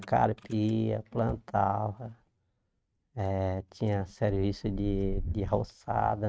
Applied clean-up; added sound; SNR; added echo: neural mask model RNNoise.